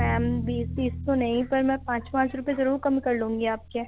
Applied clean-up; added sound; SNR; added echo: none; Bowed string instrument; 8 dB; none.